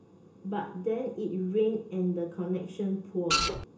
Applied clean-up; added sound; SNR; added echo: none; Printer; -4 dB; reverberation time 0.2 s.